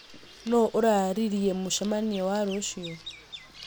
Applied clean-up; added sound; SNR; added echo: none; Bird vocalization, bird call, bird song; 19 dB; none.